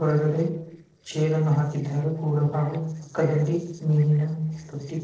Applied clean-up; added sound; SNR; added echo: neural separator model SepFormer DNS4.